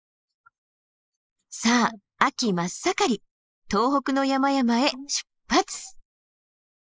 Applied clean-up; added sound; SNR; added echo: neural mask model Resemble Enhance denoiser.